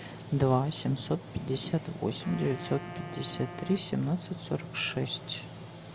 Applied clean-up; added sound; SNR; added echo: none; Wind instrument, woodwind instrument; 16 dB; none.